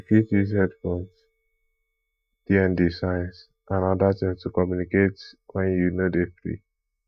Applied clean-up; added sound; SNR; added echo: neural mask model DeepFilterNet 3.